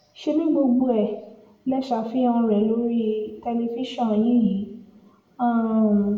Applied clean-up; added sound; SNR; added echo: none; none; none; reverberation time 0.7 s.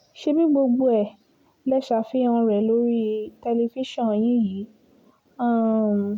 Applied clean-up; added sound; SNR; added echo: none; none; none; none.